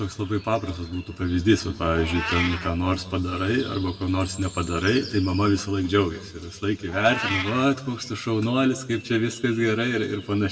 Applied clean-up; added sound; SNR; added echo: none; Meow; 14 dB; reverberation time 1.3 s.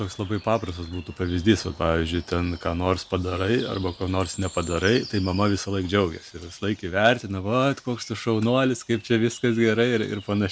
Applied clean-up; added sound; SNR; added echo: none; none; none; none.